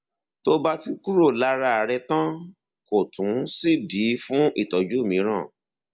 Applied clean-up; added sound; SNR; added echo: none; none; none; none.